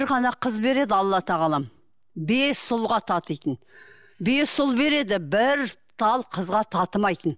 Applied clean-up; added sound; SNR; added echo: none; none; none; none.